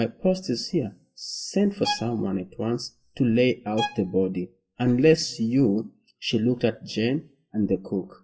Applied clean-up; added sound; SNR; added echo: classical method WPE with log-MMSE.